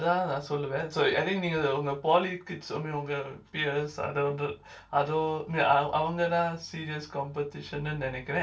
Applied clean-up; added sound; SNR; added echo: none; none; none; reverberation time 0.2 s.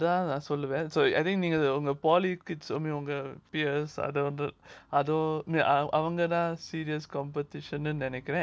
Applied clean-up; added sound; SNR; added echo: none; none; none; none.